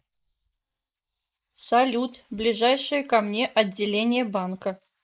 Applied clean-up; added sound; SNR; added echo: neural mask model Resemble Enhance denoiser.